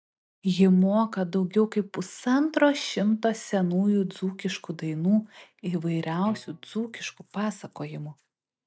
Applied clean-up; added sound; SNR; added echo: neural mask model DeepFilterNet 3.